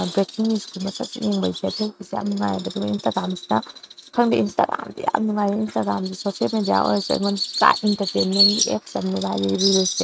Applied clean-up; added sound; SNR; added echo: neural mask model RNNoise.